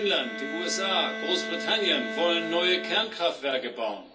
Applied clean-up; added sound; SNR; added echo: none; Bowed string instrument; 8 dB; reverberation time 0.3 s.